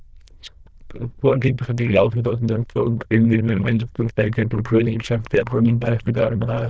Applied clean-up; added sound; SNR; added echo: neural diffusion model UNIVERSE++.